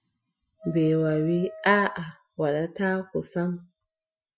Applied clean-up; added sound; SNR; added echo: classical method Wiener filter.